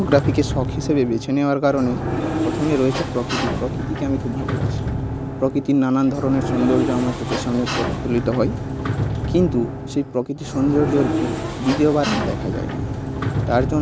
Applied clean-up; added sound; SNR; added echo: none; Sliding door; 3 dB; none.